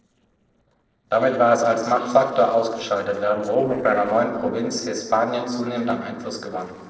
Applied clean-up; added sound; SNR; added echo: neural separator model SepFormer DNS4.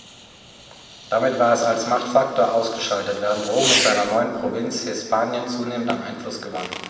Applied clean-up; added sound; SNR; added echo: none; Fireworks; 8 dB; reverberation time 2.3 s.